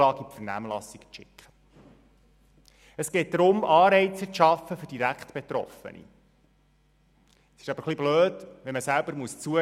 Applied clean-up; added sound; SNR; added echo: none; none; none; none.